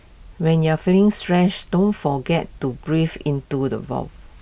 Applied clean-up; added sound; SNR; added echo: none; none; none; none.